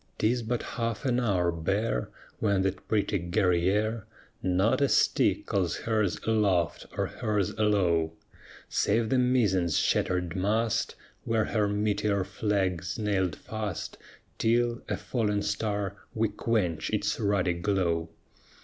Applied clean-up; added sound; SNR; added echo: none; none; none; none.